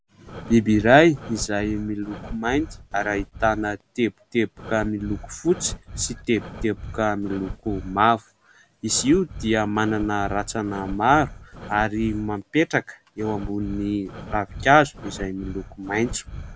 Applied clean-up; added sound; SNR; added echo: none; Breathing; 13 dB; none.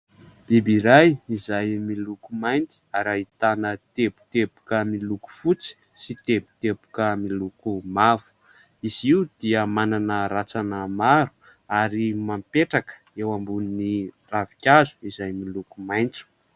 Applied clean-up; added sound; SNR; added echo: none; none; none; none.